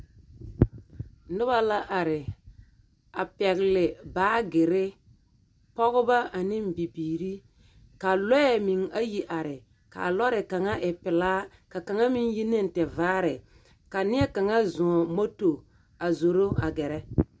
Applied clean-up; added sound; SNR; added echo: none; none; none; none.